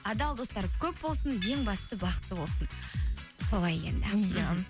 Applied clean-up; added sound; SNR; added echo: none; Tools; 18 dB; none.